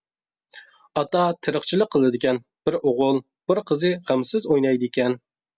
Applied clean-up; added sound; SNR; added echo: none; none; none; none.